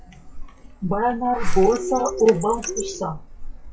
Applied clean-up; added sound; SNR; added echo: classical method WPE with log-MMSE.